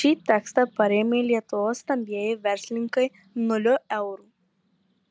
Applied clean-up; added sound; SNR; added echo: none; none; none; none.